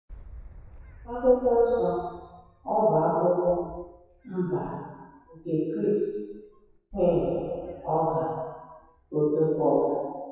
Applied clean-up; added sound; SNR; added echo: classical method WPE with log-MMSE.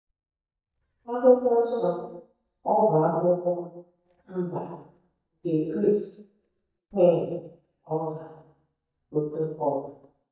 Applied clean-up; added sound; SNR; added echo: neural mask model DeepFilterNet 3.